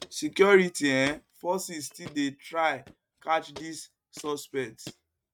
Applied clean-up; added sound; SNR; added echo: neural mask model RNNoise.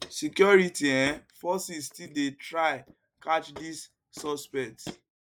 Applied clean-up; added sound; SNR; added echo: neural mask model Resemble Enhance denoiser.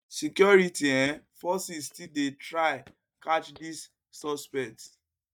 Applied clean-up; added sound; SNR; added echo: neural mask model DeepFilterNet 3.